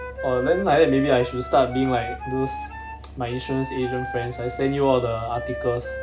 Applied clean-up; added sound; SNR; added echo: none; Wind instrument, woodwind instrument; 10 dB; none.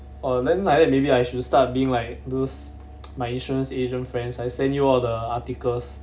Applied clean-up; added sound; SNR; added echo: none; none; none; none.